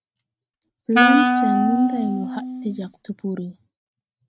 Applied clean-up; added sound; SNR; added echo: neural mask model RNNoise.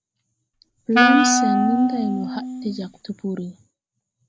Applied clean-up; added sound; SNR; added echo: none; Wind instrument, woodwind instrument; -3 dB; none.